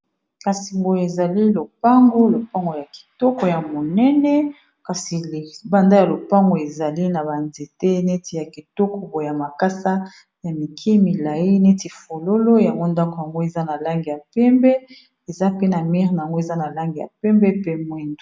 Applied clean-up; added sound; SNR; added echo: none; none; none; none.